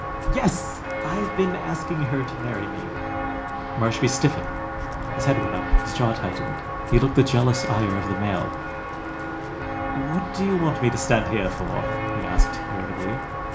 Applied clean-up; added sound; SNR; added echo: none; Walk, footsteps; 1 dB; reverberation time 0.4 s.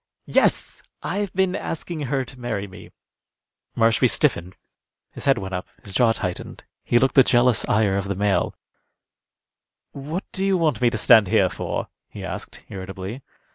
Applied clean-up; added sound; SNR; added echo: none; none; none; none.